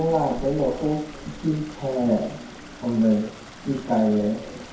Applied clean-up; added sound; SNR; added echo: none; Stream; 17 dB; reverberation time 0.6 s.